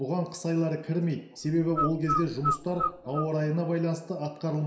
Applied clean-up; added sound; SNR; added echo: none; Bird; 3 dB; reverberation time 0.7 s.